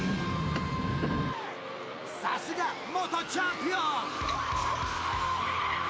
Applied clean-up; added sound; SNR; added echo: none; none; none; none.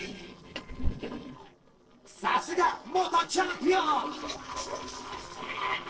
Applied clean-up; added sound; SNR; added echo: neural separator model SepFormer DNS4.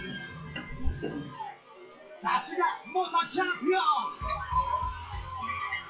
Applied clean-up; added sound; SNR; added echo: classical method WPE with log-MMSE.